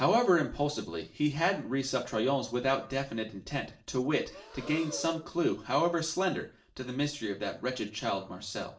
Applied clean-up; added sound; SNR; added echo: neural separator model SepFormer DNS4.